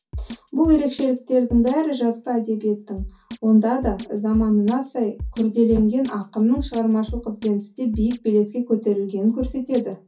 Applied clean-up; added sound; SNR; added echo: none; Drum kit; 14 dB; reverberation time 0.3 s.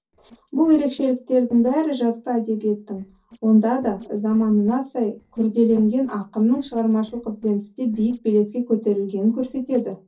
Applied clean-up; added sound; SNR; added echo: neural separator model SepFormer DNS4.